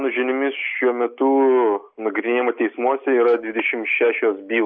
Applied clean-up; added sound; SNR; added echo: none; none; none; none.